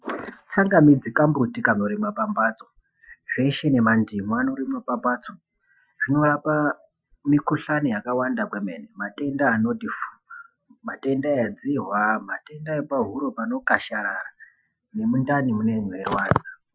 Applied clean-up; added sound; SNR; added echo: classical method Wiener filter.